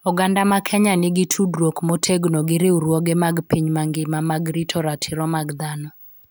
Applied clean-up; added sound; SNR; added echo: none; none; none; none.